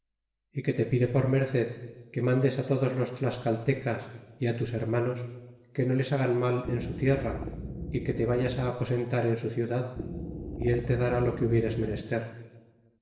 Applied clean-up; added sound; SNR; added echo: none; Wind instrument, woodwind instrument; 8 dB; reverberation time 1.3 s.